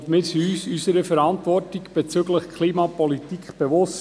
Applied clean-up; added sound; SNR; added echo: none; none; none; none.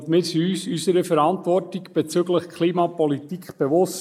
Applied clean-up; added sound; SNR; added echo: neural mask model Resemble Enhance denoiser.